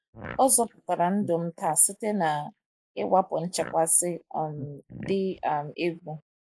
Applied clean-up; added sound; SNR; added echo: neural mask model Resemble Enhance denoiser.